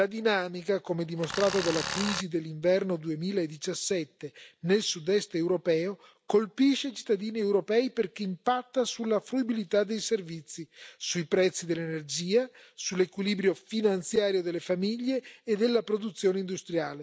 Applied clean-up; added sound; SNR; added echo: none; Tools; 5 dB; none.